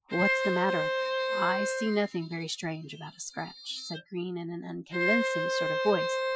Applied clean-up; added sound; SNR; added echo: classical method Wiener filter.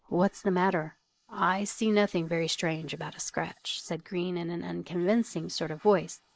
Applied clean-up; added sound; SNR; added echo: neural mask model Resemble Enhance denoiser.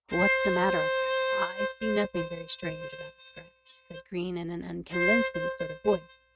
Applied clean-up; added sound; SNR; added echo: neural mask model RNNoise.